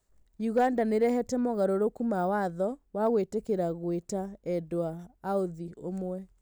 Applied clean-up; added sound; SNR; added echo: none; none; none; none.